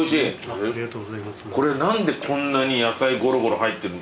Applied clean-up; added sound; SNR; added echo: none; none; none; none.